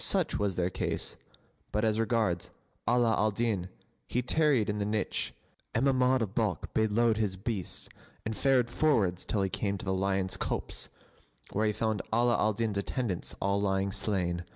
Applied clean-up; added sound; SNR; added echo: none; none; none; none.